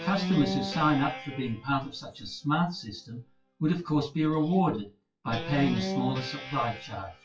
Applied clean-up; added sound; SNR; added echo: classical method WPE with log-MMSE.